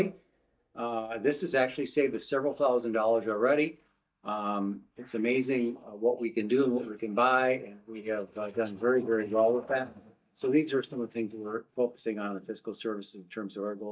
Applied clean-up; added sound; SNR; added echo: neural mask model DeepFilterNet 3.